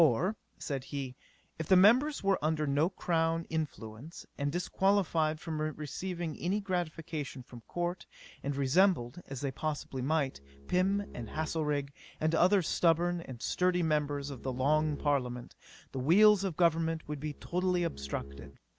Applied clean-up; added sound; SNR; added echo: none; Bowed string instrument; 17 dB; none.